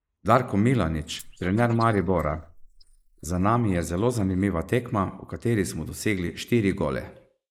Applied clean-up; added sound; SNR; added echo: neural mask model Resemble Enhance denoiser.